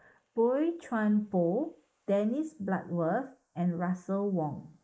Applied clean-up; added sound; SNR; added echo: neural mask model Resemble Enhance denoiser.